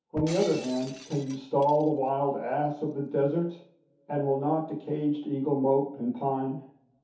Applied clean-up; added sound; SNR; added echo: none; Shatter; 18 dB; reverberation time 0.5 s.